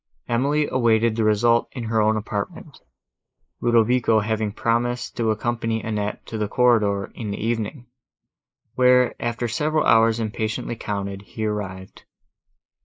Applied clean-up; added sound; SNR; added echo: neural mask model Resemble Enhance denoiser.